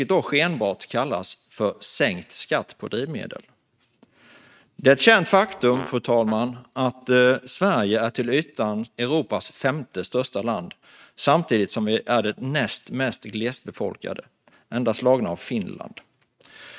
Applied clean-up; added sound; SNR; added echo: neural mask model RNNoise.